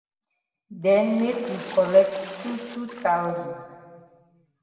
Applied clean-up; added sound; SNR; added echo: none; Water / Splash, splatter; 17 dB; reverberation time 1.8 s.